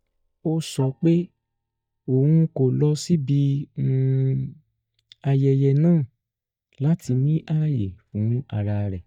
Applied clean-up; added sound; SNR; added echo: neural mask model DeepFilterNet 3.